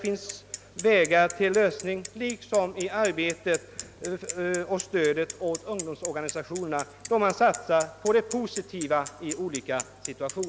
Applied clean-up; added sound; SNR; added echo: none; Bicycle; 14 dB; none.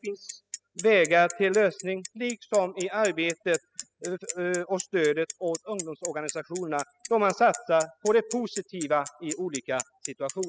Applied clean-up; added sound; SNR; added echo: classical method spectral subtraction.